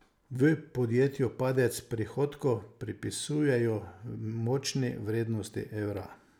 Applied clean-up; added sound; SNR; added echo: none; none; none; none.